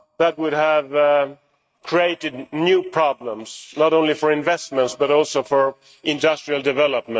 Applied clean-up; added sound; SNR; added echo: neural mask model RNNoise.